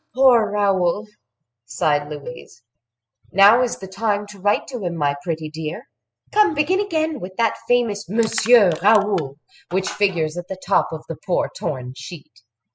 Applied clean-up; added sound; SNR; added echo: classical method spectral subtraction.